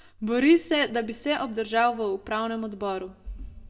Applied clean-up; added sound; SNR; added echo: none; none; none; reverberation time 0.5 s.